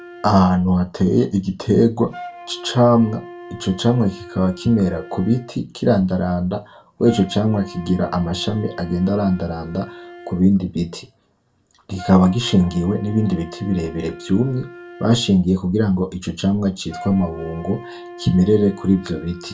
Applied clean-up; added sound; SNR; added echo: none; Wind instrument, woodwind instrument; 18 dB; reverberation time 0.2 s.